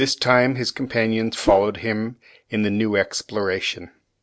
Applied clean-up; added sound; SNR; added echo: neural separator model SepFormer DNS4.